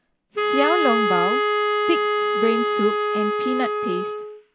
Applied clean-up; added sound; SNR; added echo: none; Wind instrument, woodwind instrument; -3 dB; none.